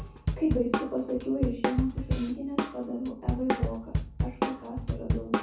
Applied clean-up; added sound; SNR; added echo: none; Drum kit; -1 dB; reverberation time 0.6 s.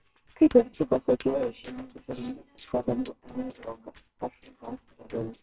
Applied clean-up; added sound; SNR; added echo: neural separator model SepFormer WHAMR!.